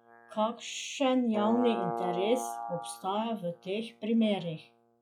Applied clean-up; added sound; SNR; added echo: classical method log-MMSE.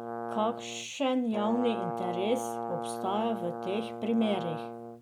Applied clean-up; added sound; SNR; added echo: none; Brass instrument; 5 dB; none.